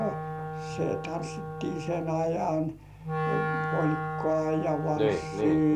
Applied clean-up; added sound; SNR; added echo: none; Wind instrument, woodwind instrument; 5 dB; none.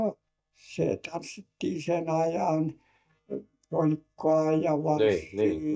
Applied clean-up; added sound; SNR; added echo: neural mask model DeepFilterNet 3.